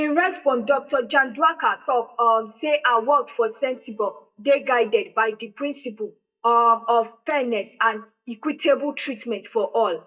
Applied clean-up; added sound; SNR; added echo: neural mask model DeepFilterNet 3.